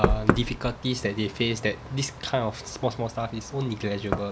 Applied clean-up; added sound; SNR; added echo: none; Knock; 2 dB; none.